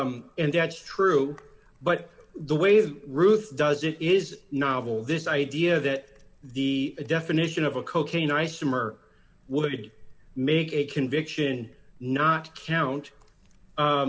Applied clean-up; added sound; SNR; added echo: none; none; none; none.